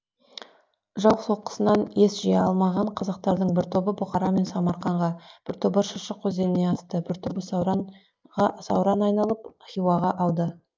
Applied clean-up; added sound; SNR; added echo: neural mask model Resemble Enhance denoiser.